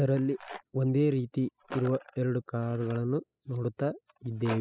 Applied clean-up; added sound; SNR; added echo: classical method spectral subtraction.